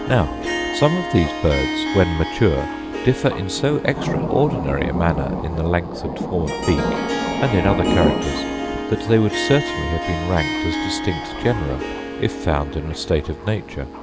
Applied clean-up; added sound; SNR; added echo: none; Harp + Thunder; 3 dB; none.